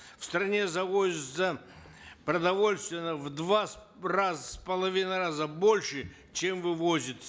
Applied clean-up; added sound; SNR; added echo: none; none; none; none.